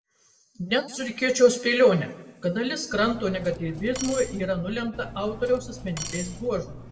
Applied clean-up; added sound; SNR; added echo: none; Cutlery, silverware; 13 dB; reverberation time 0.5 s.